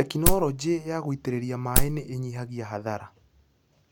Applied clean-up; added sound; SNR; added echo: none; Wood; -4 dB; none.